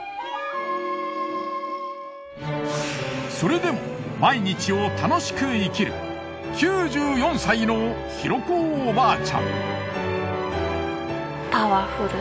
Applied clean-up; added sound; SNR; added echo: none; Wind instrument, woodwind instrument; 13 dB; none.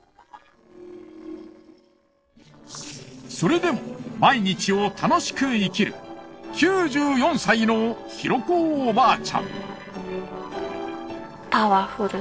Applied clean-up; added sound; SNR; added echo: neural separator model SepFormer DNS4.